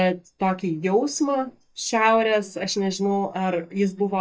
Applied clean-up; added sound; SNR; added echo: neural mask model DeepFilterNet 3.